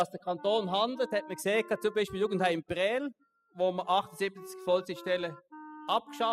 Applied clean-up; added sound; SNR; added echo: classical method spectral subtraction.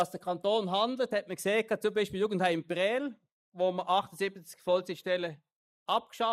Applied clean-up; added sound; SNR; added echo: neural mask model Resemble Enhance denoiser.